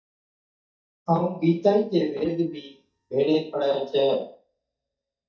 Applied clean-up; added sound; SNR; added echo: neural mask model DeepFilterNet 3.